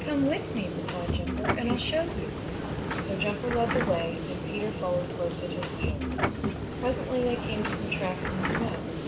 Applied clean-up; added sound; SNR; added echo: none; Subway, metro, underground; -1 dB; none.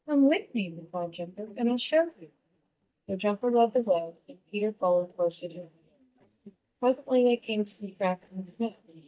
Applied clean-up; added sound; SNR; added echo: neural mask model DeepFilterNet 3.